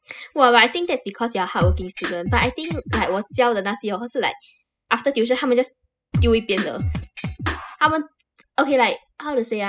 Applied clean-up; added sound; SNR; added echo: classical method spectral subtraction.